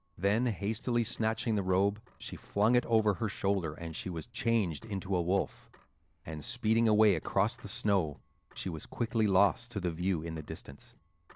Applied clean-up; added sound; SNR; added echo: neural separator model SepFormer DNS4.